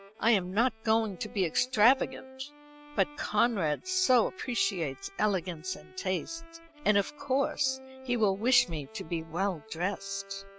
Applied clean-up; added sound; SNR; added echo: none; Bowed string instrument; 20 dB; none.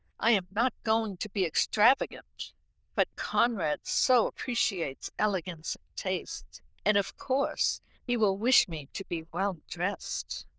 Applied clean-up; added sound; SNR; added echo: neural diffusion model UNIVERSE++.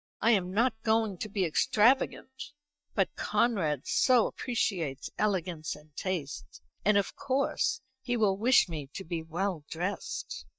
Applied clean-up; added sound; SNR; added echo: neural mask model DeepFilterNet 3.